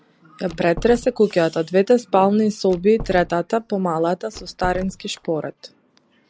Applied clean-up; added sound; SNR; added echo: none; Door; 16 dB; none.